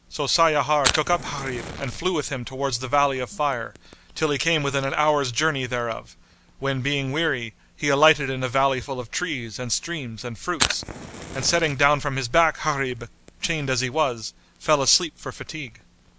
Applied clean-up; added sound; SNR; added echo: none; Fire; 13 dB; none.